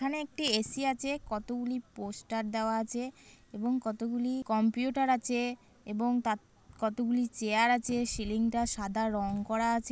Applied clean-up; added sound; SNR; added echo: none; none; none; none.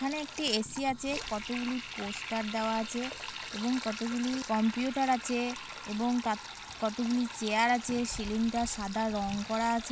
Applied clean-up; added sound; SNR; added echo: none; Sink (filling or washing); 10 dB; none.